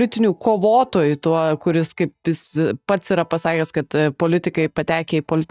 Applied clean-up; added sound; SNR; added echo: neural mask model DeepFilterNet 3.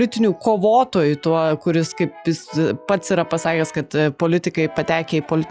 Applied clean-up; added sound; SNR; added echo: classical method log-MMSE.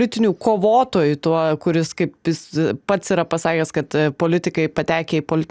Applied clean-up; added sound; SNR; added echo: none; none; none; none.